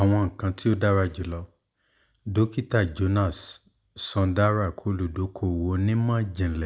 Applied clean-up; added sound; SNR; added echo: none; none; none; none.